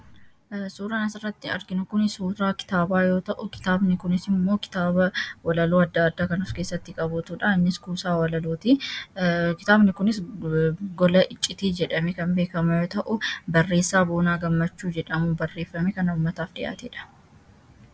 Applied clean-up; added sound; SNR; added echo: none; none; none; none.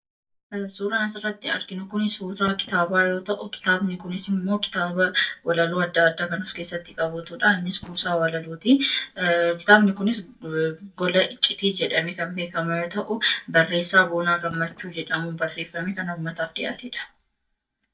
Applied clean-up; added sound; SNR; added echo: neural mask model DeepFilterNet 3.